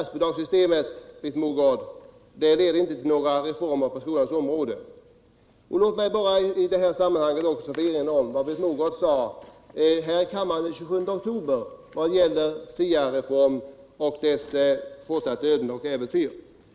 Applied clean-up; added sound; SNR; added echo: none; none; none; none.